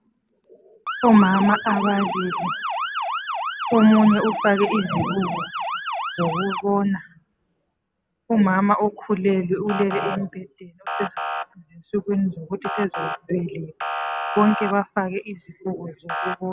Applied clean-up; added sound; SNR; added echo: none; Motor vehicle (road) / Siren; 7 dB; none.